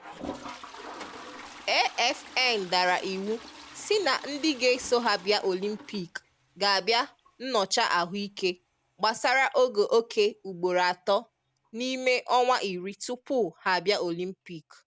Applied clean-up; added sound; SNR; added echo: none; Toilet flush; 20 dB; none.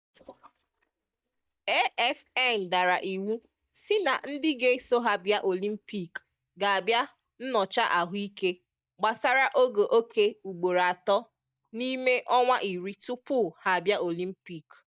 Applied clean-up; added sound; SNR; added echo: neural mask model DeepFilterNet 3.